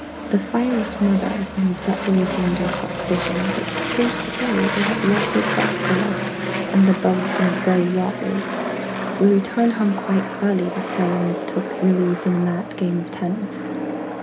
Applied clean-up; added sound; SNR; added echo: none; Aircraft; 4 dB; reverberation time 0.3 s.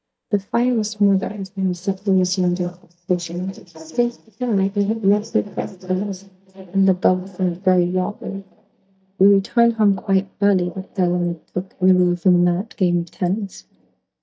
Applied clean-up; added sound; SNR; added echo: neural mask model DeepFilterNet 3.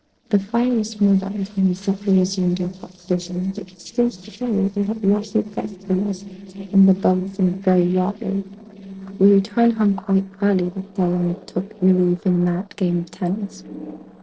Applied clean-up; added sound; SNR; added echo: neural separator model SepFormer DNS4.